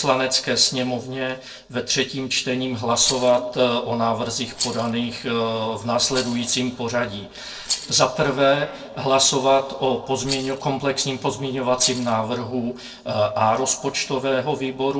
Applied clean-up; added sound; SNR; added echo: neural separator model SepFormer DNS4.